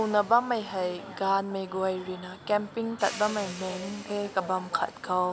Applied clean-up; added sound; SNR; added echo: none; Hi-hat; 19 dB; none.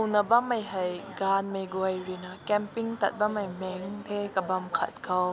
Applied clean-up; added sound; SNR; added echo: none; none; none; none.